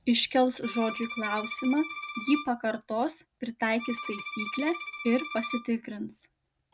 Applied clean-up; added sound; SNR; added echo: none; Bowed string instrument; 9 dB; none.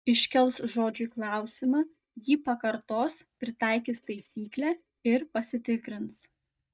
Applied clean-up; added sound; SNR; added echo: neural mask model DeepFilterNet 3.